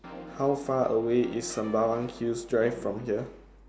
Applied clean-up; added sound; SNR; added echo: none; Brass instrument; 17 dB; none.